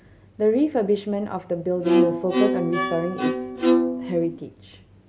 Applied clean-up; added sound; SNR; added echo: none; Bowed string instrument; -3 dB; none.